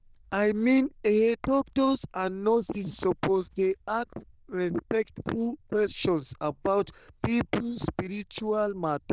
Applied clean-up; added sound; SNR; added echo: neural diffusion model UNIVERSE++.